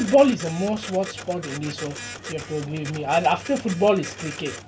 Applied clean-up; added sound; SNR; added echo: none; Printer; 14 dB; none.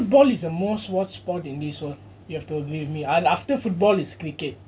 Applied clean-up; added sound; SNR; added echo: none; none; none; none.